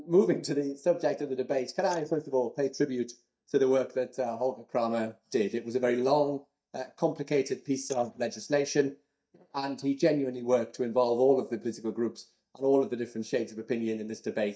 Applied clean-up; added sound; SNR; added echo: neural mask model DeepFilterNet 3.